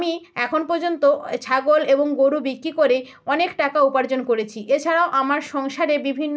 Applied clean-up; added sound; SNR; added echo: none; none; none; none.